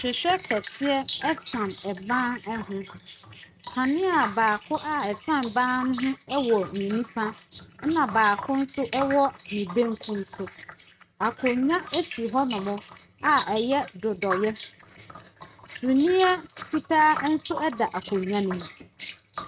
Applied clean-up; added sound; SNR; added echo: neural mask model RNNoise.